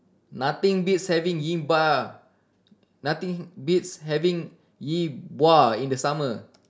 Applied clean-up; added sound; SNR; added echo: none; none; none; none.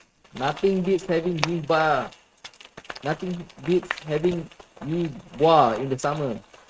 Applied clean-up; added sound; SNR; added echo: neural mask model RNNoise.